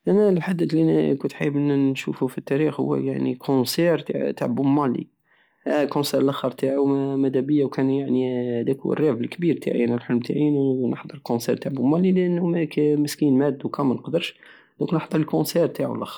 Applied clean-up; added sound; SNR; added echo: none; none; none; none.